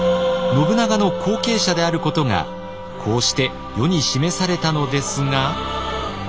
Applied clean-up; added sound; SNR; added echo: none; Musical instrument; 6 dB; none.